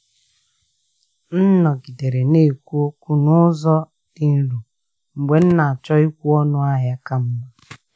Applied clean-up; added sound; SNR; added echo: none; none; none; none.